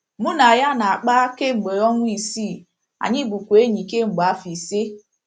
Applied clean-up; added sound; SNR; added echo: none; none; none; none.